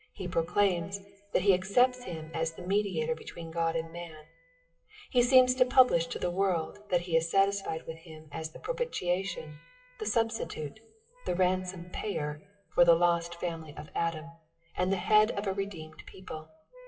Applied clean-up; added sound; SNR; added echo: classical method WPE with log-MMSE.